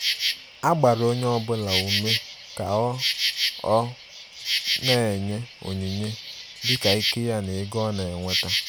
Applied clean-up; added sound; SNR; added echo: none; Insect; 3 dB; none.